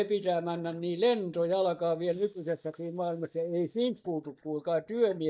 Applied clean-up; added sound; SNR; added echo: neural mask model DeepFilterNet 3.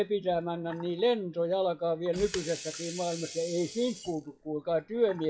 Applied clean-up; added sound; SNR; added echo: classical method WPE with log-MMSE.